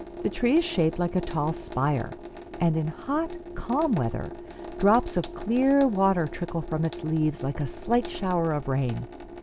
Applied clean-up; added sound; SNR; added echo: none; Sink (filling or washing) / Water tap, faucet; 13 dB; none.